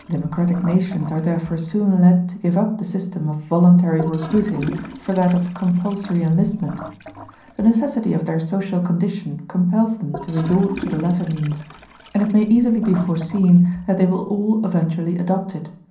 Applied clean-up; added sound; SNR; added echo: none; Toilet flush / Gurgling; 18 dB; reverberation time 0.6 s.